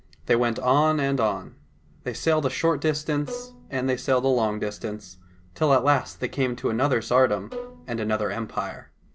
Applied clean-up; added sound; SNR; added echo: none; Bowed string instrument; 14 dB; none.